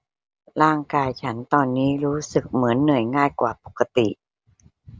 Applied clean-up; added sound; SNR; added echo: none; none; none; none.